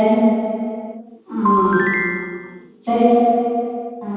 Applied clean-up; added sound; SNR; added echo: none; Ringtone / Chime; 2 dB; reverberation time 2.1 s.